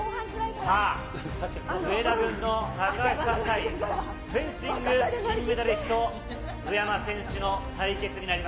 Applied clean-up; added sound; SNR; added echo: none; none; none; none.